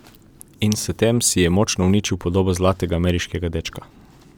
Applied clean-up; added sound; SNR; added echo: none; none; none; none.